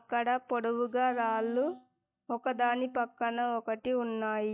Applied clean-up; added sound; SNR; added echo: neural mask model DeepFilterNet 3.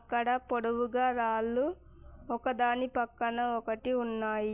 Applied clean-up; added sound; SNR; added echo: none; none; none; none.